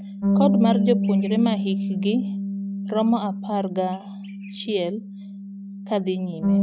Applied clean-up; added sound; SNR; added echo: neural mask model RNNoise.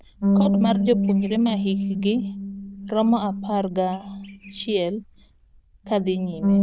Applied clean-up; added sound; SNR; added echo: neural diffusion model UNIVERSE++.